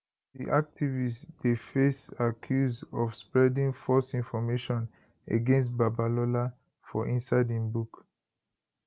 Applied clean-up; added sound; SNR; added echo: none; none; none; none.